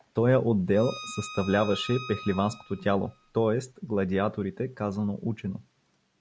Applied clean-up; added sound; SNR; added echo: none; Bowed string instrument; 15 dB; none.